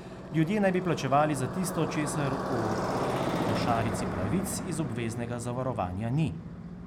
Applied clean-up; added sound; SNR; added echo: none; Motorcycle; 3 dB; none.